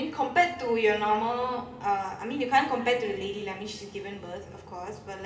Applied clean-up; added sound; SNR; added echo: none; none; none; reverberation time 2.5 s.